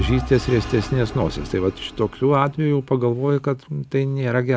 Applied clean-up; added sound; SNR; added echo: none; Engine / Vehicle; 13 dB; none.